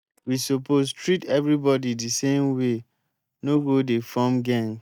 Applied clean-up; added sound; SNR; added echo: neural mask model DeepFilterNet 3.